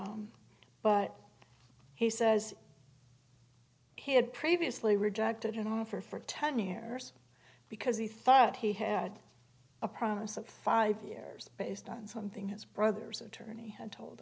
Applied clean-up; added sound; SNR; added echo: none; none; none; none.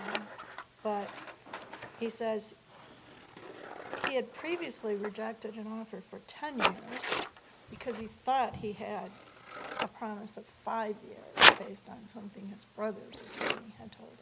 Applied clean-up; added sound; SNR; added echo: none; Scissors; -4 dB; none.